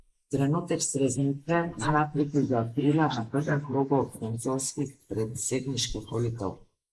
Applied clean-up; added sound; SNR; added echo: neural mask model Resemble Enhance denoiser.